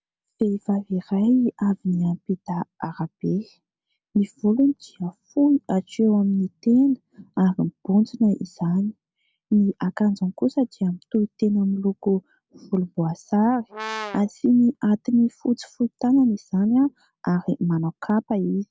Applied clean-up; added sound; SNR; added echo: none; Brass instrument; 11 dB; none.